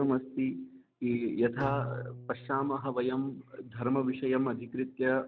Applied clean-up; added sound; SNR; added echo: none; Bowed string instrument; 14 dB; none.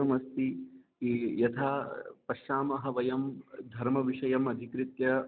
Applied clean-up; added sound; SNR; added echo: none; none; none; none.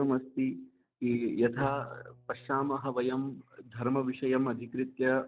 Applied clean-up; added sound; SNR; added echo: neural mask model DeepFilterNet 3.